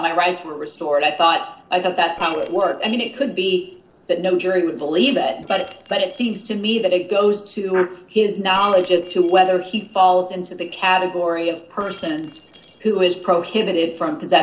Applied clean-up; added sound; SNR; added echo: neural separator model SepFormer DNS4.